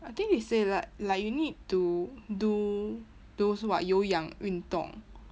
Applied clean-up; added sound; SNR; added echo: none; none; none; none.